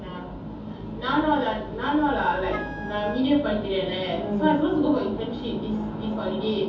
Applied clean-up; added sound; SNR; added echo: none; Wind instrument, woodwind instrument; 14 dB; reverberation time 0.6 s.